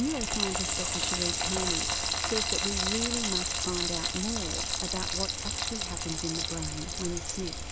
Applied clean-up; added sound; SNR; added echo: none; Frying (food); -5 dB; none.